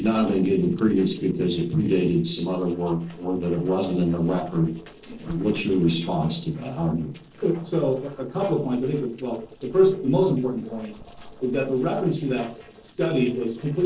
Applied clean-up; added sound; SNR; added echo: neural separator model SepFormer DNS4.